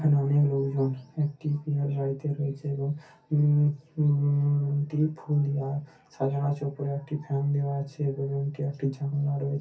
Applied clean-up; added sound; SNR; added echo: none; none; none; reverberation time 0.3 s.